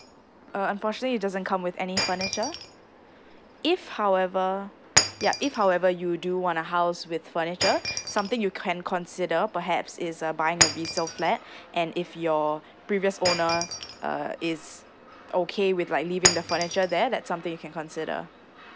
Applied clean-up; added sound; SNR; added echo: none; Shatter; 6 dB; none.